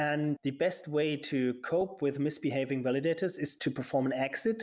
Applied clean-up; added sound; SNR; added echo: none; none; none; none.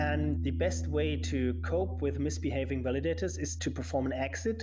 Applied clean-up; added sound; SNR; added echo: none; Piano; 2 dB; none.